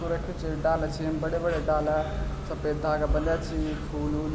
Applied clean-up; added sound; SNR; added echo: none; Breathing; 3 dB; none.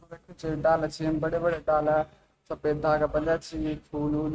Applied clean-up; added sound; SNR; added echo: neural mask model RNNoise.